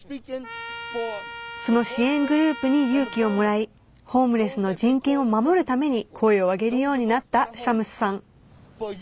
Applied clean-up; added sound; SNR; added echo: none; Trumpet; 14 dB; none.